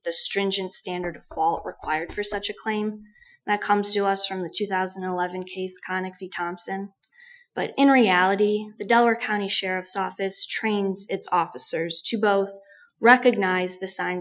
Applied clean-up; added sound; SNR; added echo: classical method Wiener filter.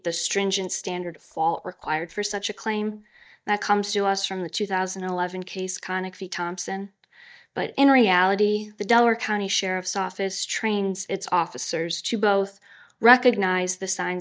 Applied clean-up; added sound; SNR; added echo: neural mask model DeepFilterNet 3.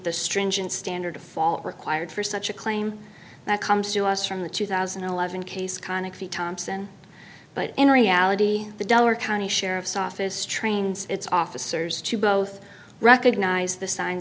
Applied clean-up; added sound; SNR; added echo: none; none; none; none.